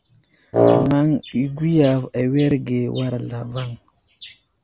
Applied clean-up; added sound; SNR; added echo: none; Wind instrument, woodwind instrument; -4 dB; none.